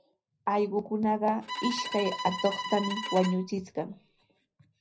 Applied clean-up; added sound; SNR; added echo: none; Bowed string instrument; 7 dB; reverberation time 0.4 s.